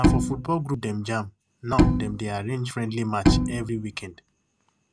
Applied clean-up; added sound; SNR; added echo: none; Bowed string instrument; -4 dB; none.